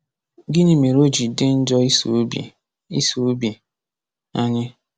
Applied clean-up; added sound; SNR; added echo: none; none; none; none.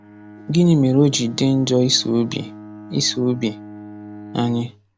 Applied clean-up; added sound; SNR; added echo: none; Bowed string instrument; 18 dB; none.